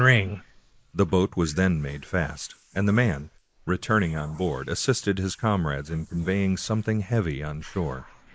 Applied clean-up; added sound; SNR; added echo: neural mask model Resemble Enhance denoiser.